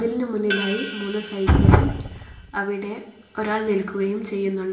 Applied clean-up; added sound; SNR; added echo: none; Hi-hat; 11 dB; reverberation time 0.8 s.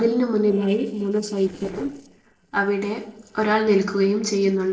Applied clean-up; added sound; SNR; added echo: neural separator model SepFormer DNS4.